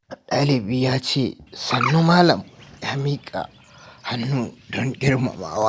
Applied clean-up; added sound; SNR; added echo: none; Bird; 13 dB; none.